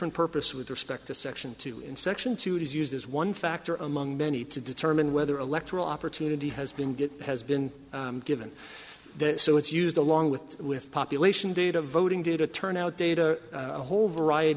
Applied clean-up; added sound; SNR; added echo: none; none; none; none.